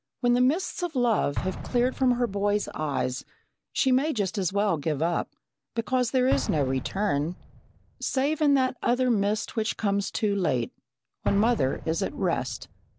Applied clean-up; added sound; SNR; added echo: none; Explosion; 14 dB; none.